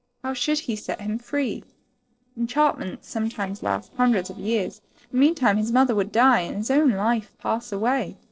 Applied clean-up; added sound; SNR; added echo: neural separator model SepFormer DNS4.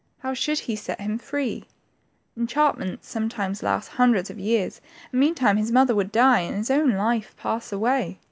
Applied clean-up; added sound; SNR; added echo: none; none; none; none.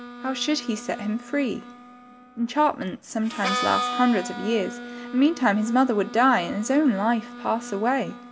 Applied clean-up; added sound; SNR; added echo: none; Harmonica; 10 dB; reverberation time 0.5 s.